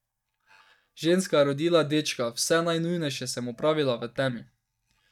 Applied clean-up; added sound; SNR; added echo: neural mask model DeepFilterNet 3.